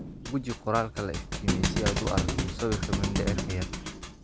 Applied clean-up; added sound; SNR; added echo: none; Thump, thud; -1 dB; none.